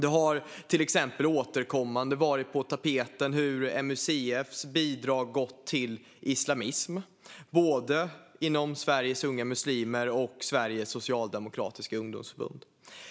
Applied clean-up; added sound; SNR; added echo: none; none; none; none.